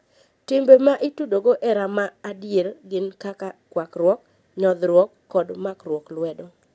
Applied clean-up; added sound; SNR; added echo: none; none; none; none.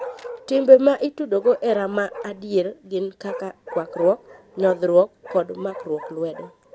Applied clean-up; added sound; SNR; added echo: none; Bark; 16 dB; none.